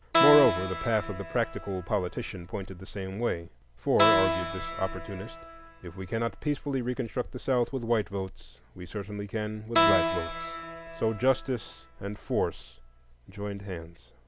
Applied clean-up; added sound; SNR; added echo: none; Keyboard (musical); 2 dB; none.